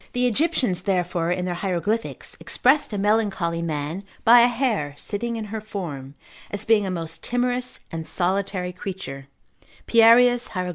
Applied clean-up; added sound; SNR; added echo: none; none; none; none.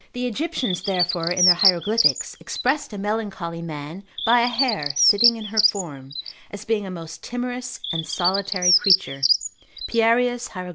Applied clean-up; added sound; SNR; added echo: none; Bird; -1 dB; none.